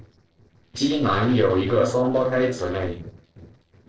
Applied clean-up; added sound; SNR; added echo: neural separator model SepFormer DNS4.